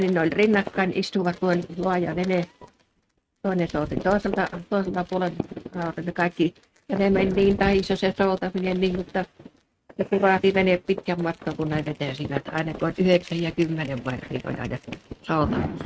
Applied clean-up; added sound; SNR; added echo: neural mask model RNNoise.